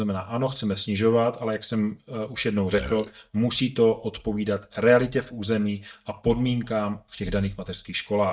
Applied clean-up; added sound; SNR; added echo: neural mask model DeepFilterNet 3.